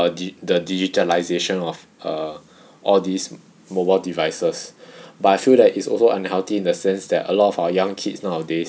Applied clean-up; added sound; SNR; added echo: none; none; none; none.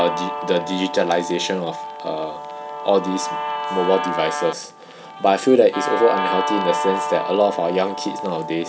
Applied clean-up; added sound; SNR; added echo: none; Guitar; 5 dB; none.